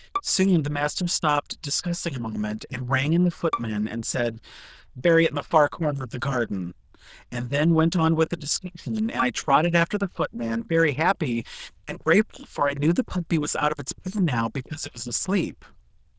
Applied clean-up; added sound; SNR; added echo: neural diffusion model UNIVERSE++.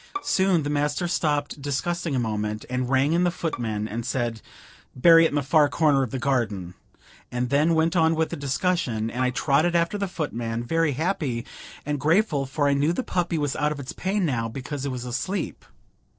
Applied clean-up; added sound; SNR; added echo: neural separator model SepFormer DNS4.